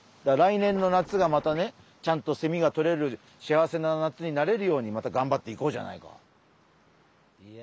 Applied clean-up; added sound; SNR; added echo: none; Scratching (performance technique); 17 dB; none.